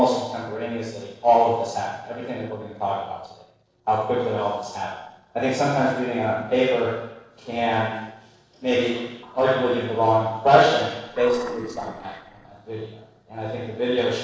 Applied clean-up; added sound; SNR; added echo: neural separator model SepFormer DNS4.